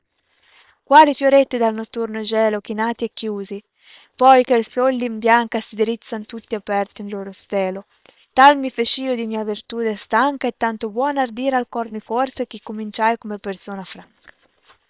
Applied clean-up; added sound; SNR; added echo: neural separator model SepFormer WHAM!.